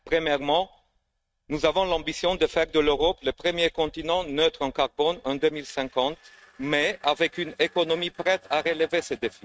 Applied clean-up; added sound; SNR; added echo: neural mask model RNNoise.